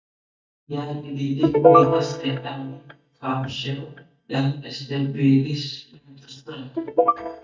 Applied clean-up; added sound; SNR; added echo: neural mask model DeepFilterNet 3.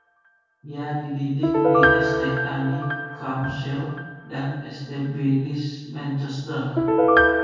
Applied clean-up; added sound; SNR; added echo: none; Piano; -4 dB; reverberation time 1.3 s.